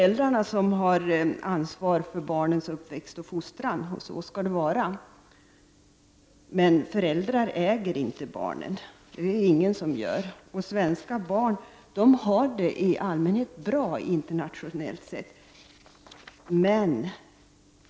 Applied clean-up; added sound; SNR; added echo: none; none; none; none.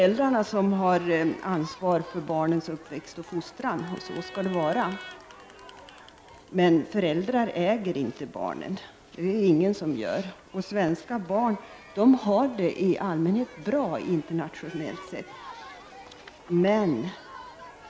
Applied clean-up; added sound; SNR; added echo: none; Crowd; 20 dB; none.